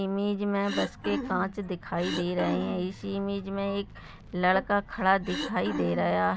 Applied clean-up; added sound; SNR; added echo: none; Cough; 7 dB; none.